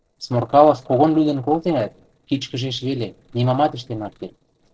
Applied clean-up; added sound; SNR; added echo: neural separator model SepFormer DNS4.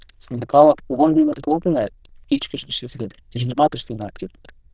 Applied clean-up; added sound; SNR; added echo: neural diffusion model UNIVERSE++.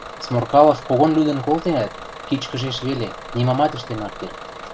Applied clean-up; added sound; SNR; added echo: none; Bus / Engine; 14 dB; none.